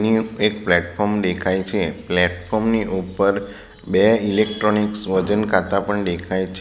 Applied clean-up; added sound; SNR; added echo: none; none; none; none.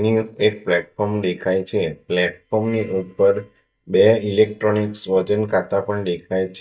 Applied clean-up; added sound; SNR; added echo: neural mask model DeepFilterNet 3.